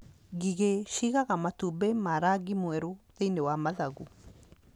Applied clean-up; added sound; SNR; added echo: none; none; none; none.